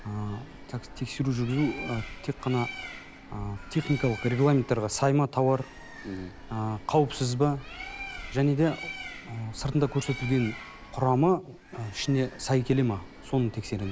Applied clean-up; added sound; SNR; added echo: none; Bird; 14 dB; none.